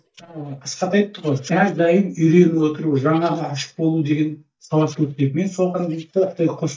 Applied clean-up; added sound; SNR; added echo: neural mask model DeepFilterNet 3.